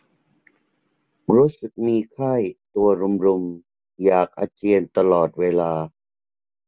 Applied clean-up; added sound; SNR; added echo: none; none; none; none.